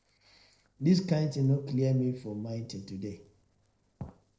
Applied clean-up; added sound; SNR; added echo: neural separator model SepFormer DNS4.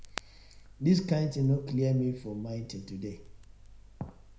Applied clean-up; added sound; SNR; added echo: none; Crackle; 18 dB; reverberation time 0.5 s.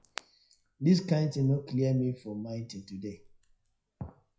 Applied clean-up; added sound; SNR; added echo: classical method WPE with log-MMSE.